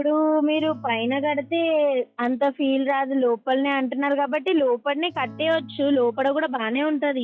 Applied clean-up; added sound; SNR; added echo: classical method log-MMSE.